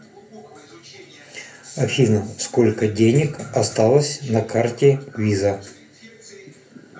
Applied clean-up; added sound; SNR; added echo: none; none; none; reverberation time 0.3 s.